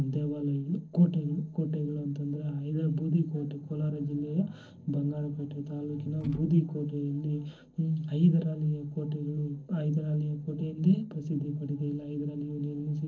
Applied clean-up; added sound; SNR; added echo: neural separator model SepFormer DNS4.